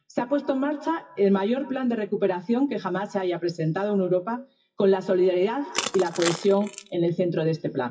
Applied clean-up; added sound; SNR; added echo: classical method WPE with log-MMSE.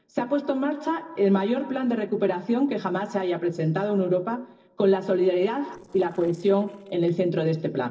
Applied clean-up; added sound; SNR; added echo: neural separator model SepFormer DNS4.